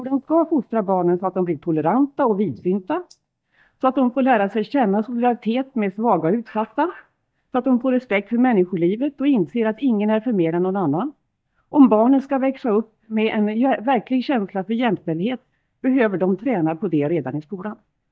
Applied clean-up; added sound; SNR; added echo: neural mask model DeepFilterNet 3.